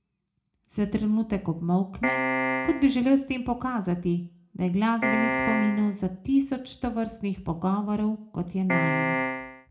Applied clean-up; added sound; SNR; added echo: none; Piano; 0 dB; reverberation time 0.3 s.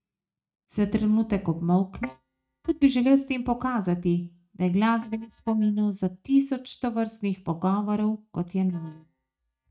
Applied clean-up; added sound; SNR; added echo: neural mask model DeepFilterNet 3.